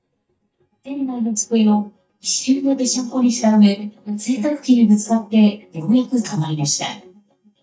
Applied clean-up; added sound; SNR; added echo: neural mask model DeepFilterNet 3.